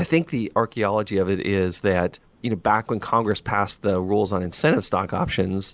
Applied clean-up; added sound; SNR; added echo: none; none; none; none.